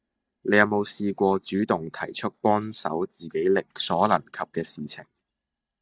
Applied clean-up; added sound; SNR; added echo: neural mask model DeepFilterNet 3.